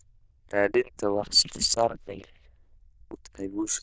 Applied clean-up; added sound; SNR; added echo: neural diffusion model UNIVERSE++.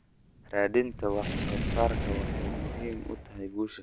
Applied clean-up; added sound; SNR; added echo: none; Fire; 5 dB; none.